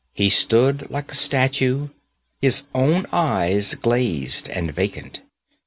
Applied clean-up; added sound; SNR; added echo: none; none; none; none.